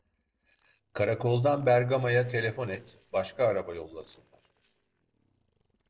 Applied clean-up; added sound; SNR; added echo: neural separator model SepFormer DNS4.